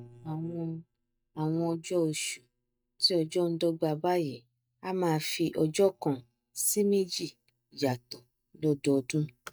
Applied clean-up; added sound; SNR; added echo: neural mask model DeepFilterNet 3.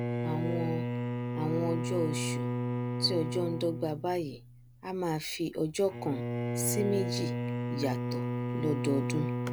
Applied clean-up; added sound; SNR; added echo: none; Bowed string instrument; 0 dB; none.